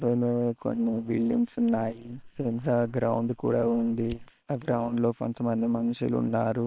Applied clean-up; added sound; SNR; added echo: neural separator model SepFormer WHAM!.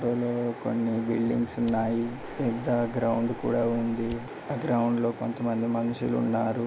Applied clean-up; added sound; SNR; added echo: none; Fire; 18 dB; none.